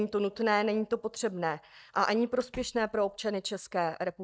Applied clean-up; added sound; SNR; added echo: neural mask model DeepFilterNet 3.